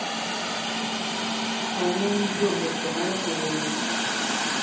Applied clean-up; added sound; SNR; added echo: none; Hiss; -3 dB; reverberation time 2.1 s.